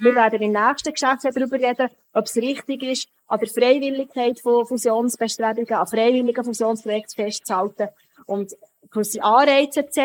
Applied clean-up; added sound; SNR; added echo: neural mask model Resemble Enhance denoiser.